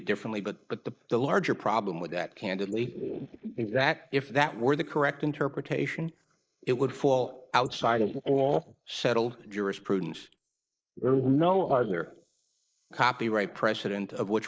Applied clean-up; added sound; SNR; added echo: neural mask model Resemble Enhance denoiser.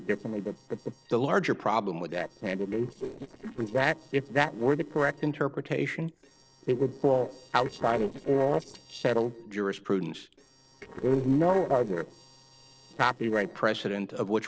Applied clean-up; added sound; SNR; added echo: neural separator model SepFormer DNS4.